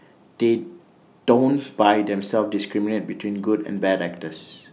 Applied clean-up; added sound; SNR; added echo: none; none; none; none.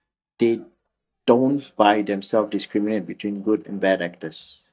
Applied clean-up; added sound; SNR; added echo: neural mask model DeepFilterNet 3.